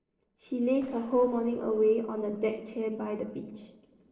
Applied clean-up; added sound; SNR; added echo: neural separator model SepFormer DNS4.